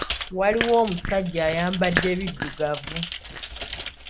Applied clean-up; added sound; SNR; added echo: none; Chewing, mastication + Computer keyboard; 6 dB; none.